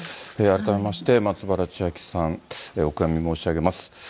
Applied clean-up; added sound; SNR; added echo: none; none; none; none.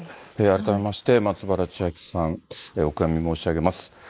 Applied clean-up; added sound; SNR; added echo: neural mask model Resemble Enhance denoiser.